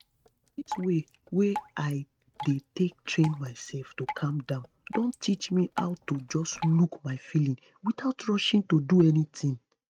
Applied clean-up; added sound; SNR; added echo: neural mask model RNNoise.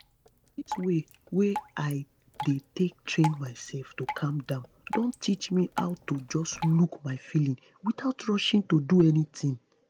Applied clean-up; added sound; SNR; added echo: none; Drip; 15 dB; none.